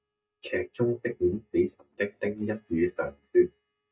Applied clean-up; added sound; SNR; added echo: neural mask model DeepFilterNet 3.